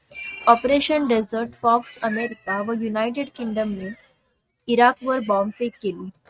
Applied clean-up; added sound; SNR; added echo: neural mask model RNNoise.